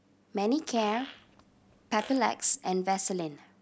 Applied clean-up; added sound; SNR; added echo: none; Fart; 18 dB; none.